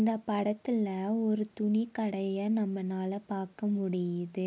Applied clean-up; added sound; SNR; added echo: none; none; none; none.